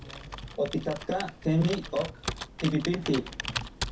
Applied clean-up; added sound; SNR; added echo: none; Computer keyboard; 7 dB; reverberation time 0.3 s.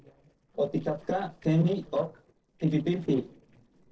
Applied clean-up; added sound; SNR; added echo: neural separator model SepFormer DNS4.